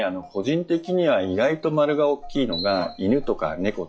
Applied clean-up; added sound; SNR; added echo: classical method log-MMSE.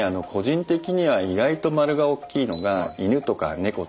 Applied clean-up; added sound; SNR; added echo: none; none; none; none.